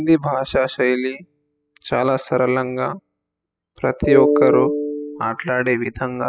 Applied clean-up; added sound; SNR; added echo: classical method spectral subtraction.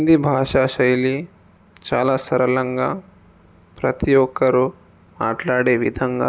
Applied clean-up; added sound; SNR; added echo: none; none; none; none.